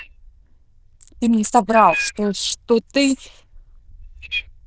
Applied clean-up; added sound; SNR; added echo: neural diffusion model UNIVERSE++.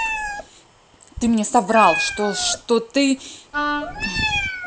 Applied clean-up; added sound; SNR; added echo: none; Meow + Wind instrument, woodwind instrument; 5 dB; none.